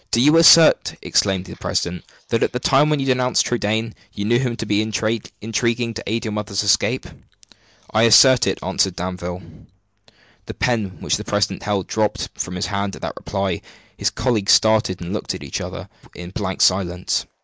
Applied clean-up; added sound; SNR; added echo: neural mask model Resemble Enhance denoiser.